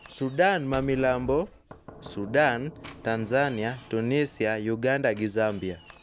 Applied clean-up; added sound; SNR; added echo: none; Knock / Slam; 18 dB; none.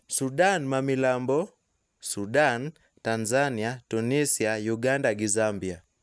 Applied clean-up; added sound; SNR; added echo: none; none; none; none.